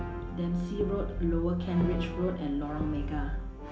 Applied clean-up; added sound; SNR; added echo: none; Brass instrument; 3 dB; reverberation time 0.4 s.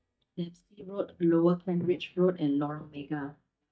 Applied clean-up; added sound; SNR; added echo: neural mask model DeepFilterNet 3.